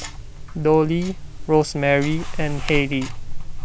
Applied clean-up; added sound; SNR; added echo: none; Tick-tock; 5 dB; none.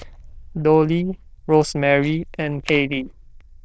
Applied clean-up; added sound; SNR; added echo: neural diffusion model UNIVERSE++.